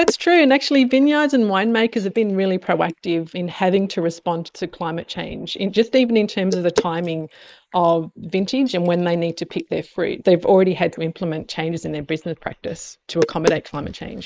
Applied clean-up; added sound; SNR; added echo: neural mask model Resemble Enhance denoiser.